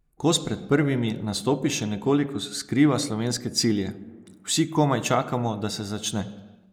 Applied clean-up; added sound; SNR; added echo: neural mask model Resemble Enhance denoiser.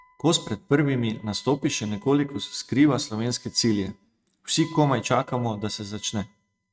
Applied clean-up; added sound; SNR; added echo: neural mask model RNNoise.